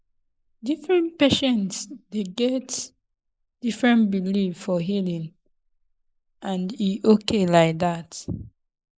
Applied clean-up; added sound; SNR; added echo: neural mask model Resemble Enhance denoiser.